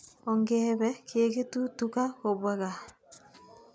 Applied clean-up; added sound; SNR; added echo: none; none; none; none.